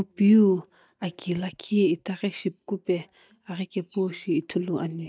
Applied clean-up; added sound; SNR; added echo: neural mask model DeepFilterNet 3.